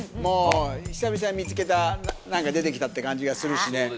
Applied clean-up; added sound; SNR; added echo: none; none; none; none.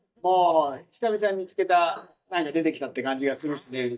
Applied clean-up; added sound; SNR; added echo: neural mask model DeepFilterNet 3.